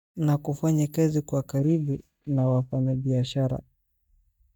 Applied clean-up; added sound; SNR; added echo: neural mask model DeepFilterNet 3.